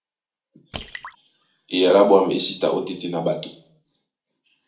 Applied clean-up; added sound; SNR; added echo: none; Drip / Splash, splatter; 19 dB; reverberation time 0.4 s.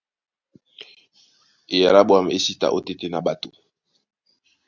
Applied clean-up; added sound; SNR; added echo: none; none; none; none.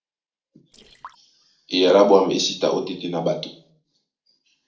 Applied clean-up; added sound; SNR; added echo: neural separator model SepFormer DNS4.